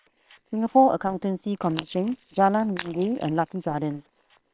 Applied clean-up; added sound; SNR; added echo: neural separator model SepFormer WHAM!.